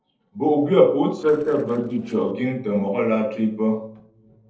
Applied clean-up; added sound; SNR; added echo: neural separator model SepFormer DNS4.